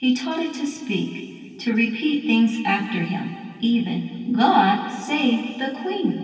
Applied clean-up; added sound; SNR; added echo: none; none; none; reverberation time 2.5 s.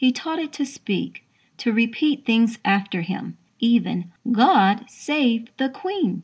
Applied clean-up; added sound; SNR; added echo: none; none; none; none.